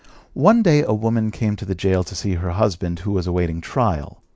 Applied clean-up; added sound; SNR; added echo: none; none; none; none.